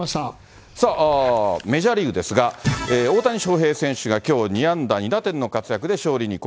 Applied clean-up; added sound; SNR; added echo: none; none; none; none.